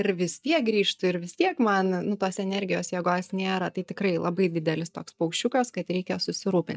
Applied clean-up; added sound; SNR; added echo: neural mask model DeepFilterNet 3.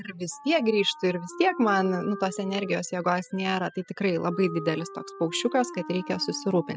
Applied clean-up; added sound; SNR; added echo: classical method spectral subtraction.